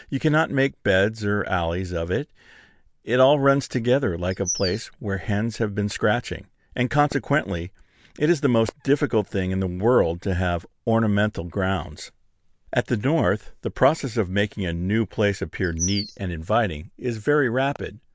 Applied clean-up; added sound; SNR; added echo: none; Bird vocalization, bird call, bird song; 8 dB; none.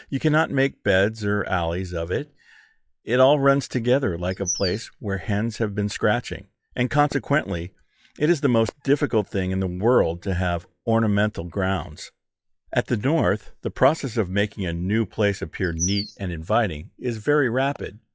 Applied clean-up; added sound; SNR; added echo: classical method log-MMSE.